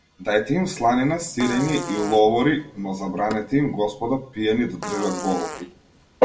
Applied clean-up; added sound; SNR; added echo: none; Fart; 12 dB; reverberation time 0.5 s.